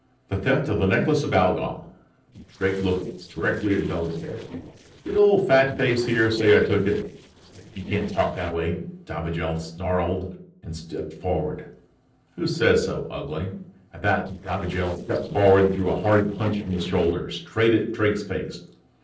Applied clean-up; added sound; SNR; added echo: neural separator model SepFormer DNS4.